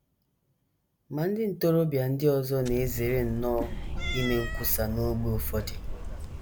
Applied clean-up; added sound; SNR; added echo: none; Cat; 4 dB; none.